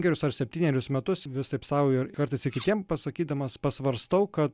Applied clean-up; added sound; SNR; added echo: none; Cutlery, silverware; 12 dB; none.